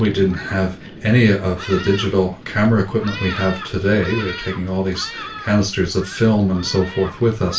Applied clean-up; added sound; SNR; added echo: none; Thunderstorm; 14 dB; reverberation time 0.3 s.